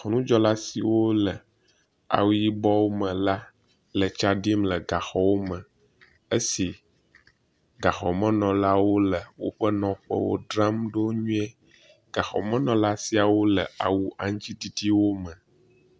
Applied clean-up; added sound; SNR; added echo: none; none; none; none.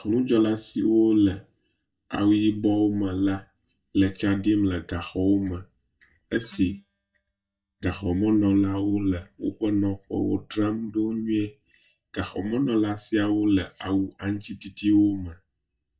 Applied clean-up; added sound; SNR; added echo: neural mask model DeepFilterNet 3.